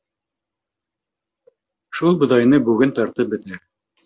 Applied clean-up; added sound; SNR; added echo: none; none; none; none.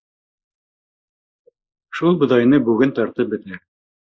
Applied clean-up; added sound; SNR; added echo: neural mask model Resemble Enhance denoiser.